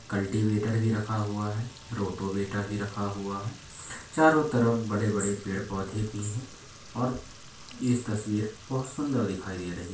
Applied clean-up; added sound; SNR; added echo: none; Fill (with liquid) / Trickle, dribble / Sink (filling or washing); 20 dB; reverberation time 0.3 s.